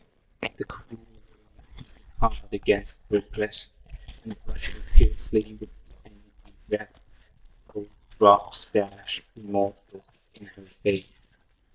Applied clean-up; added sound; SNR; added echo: neural mask model DeepFilterNet 3.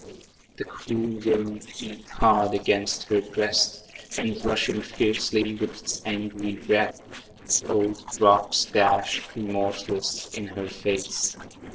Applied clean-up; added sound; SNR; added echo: neural separator model SepFormer DNS4.